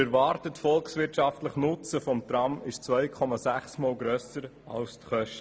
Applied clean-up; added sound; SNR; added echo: none; none; none; none.